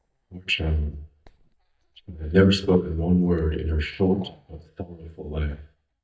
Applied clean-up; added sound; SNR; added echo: neural mask model DeepFilterNet 3.